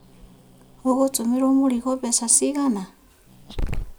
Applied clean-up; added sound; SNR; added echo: none; Growling; 11 dB; none.